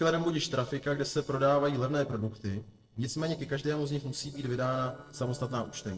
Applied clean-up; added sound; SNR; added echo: neural separator model SepFormer DNS4.